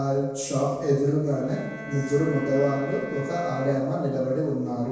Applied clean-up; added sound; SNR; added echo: none; Bowed string instrument; 16 dB; reverberation time 1.2 s.